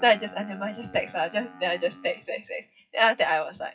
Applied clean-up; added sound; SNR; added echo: classical method WPE with log-MMSE.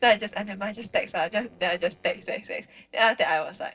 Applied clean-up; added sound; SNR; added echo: neural separator model SepFormer DNS4.